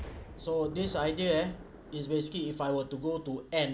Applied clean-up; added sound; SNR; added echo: none; Explosion; 16 dB; none.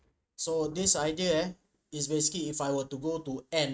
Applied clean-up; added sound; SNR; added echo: neural mask model RNNoise.